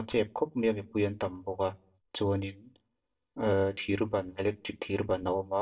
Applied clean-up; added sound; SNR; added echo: none; none; none; reverberation time 0.2 s.